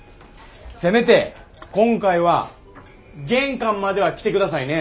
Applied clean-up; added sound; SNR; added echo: none; none; none; none.